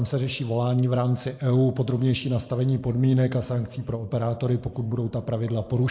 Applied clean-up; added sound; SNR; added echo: neural mask model Resemble Enhance denoiser.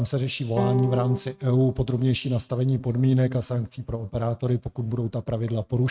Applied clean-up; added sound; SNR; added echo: neural mask model RNNoise.